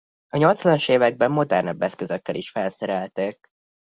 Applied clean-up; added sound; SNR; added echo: none; none; none; none.